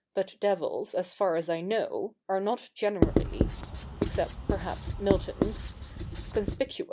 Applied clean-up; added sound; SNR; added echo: none; Writing; -1 dB; none.